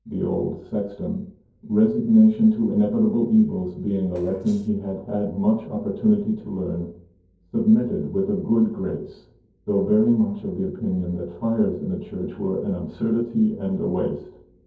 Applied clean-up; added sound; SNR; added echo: neural separator model SepFormer DNS4.